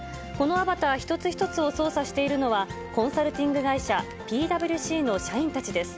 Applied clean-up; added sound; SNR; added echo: none; none; none; none.